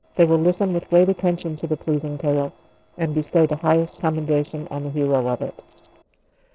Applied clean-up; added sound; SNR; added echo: neural separator model SepFormer DNS4.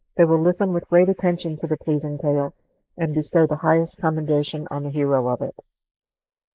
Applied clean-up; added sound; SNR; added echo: neural mask model Resemble Enhance denoiser.